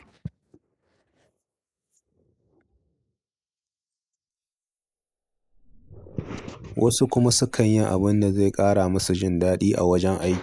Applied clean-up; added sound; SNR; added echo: neural mask model Resemble Enhance denoiser.